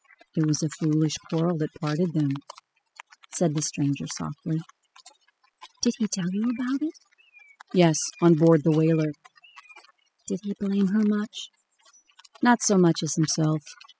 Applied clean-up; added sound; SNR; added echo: classical method spectral subtraction.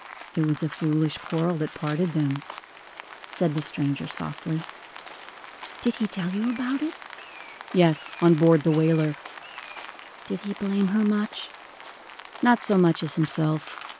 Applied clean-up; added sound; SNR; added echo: none; Rain; 16 dB; none.